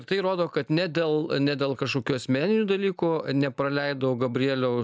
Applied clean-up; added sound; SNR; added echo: none; none; none; none.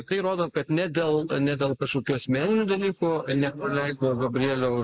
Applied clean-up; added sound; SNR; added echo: neural mask model Resemble Enhance denoiser.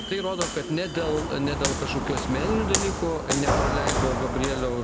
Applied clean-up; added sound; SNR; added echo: none; Walk, footsteps; 0 dB; none.